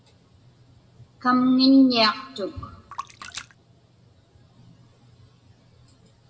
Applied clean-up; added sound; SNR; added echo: none; Splash, splatter; 18 dB; reverberation time 1.5 s.